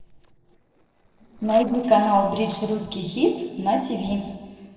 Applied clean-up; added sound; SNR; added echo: neural separator model SepFormer DNS4.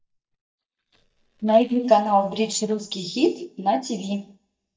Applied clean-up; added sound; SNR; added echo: neural mask model DeepFilterNet 3.